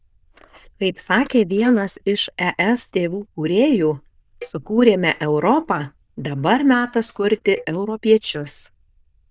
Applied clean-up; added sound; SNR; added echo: neural diffusion model UNIVERSE++.